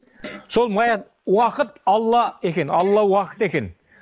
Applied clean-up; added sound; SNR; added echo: neural mask model Resemble Enhance denoiser.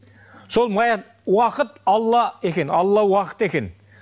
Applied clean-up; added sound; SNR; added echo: none; none; none; none.